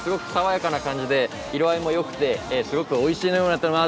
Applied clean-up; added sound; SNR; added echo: none; none; none; none.